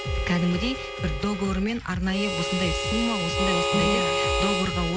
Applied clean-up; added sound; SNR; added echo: none; Harmonica; 2 dB; none.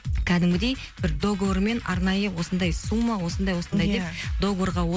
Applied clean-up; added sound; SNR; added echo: none; none; none; none.